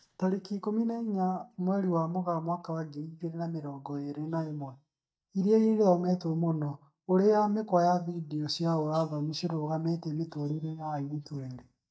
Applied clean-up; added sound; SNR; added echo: neural mask model DeepFilterNet 3.